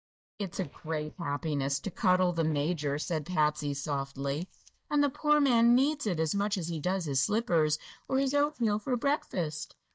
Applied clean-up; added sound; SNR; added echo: neural mask model DeepFilterNet 3.